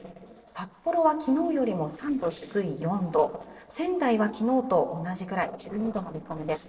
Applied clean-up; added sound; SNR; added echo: neural separator model SepFormer DNS4.